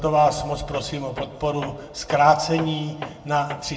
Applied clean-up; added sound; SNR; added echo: none; Tools; 15 dB; reverberation time 0.6 s.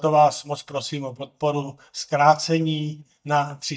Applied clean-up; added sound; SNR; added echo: neural mask model DeepFilterNet 3.